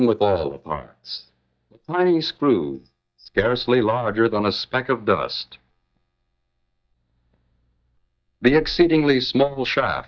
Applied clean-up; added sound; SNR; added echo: neural mask model DeepFilterNet 3.